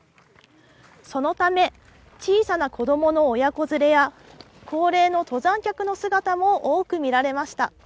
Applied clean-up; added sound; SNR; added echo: none; none; none; none.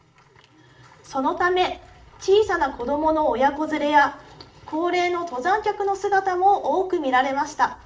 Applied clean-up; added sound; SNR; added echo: none; none; none; reverberation time 0.4 s.